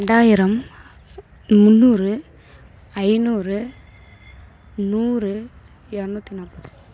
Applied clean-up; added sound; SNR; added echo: none; none; none; none.